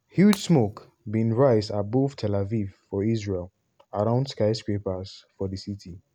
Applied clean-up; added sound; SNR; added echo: none; Shatter; 16 dB; none.